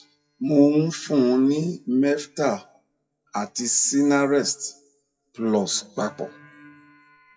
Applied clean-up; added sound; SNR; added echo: classical method WPE with log-MMSE.